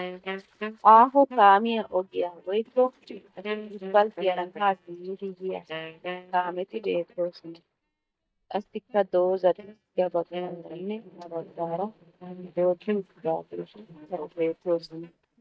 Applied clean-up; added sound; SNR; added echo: neural mask model DeepFilterNet 3.